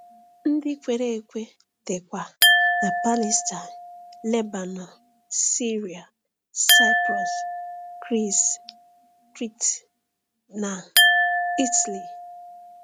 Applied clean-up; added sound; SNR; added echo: none; Glass; -3 dB; none.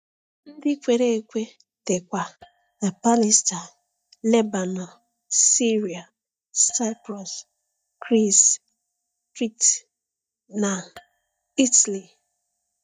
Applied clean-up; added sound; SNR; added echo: neural mask model DeepFilterNet 3.